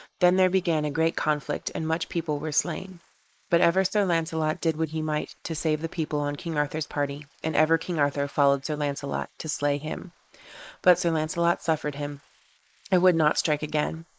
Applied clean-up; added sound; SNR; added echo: neural mask model Resemble Enhance denoiser.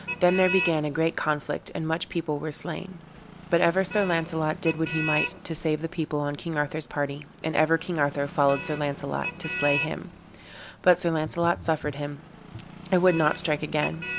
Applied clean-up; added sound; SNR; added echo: none; Motor vehicle (road); 10 dB; none.